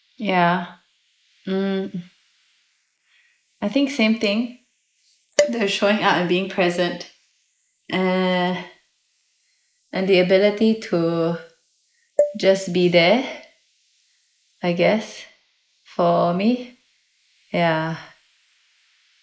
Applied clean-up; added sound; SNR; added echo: neural mask model Resemble Enhance denoiser.